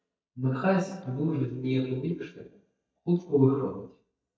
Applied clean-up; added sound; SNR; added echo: neural mask model DeepFilterNet 3.